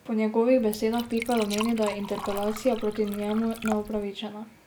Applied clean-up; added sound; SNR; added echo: none; Liquid; 12 dB; none.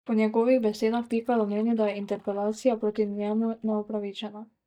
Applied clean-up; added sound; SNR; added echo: neural mask model DeepFilterNet 3.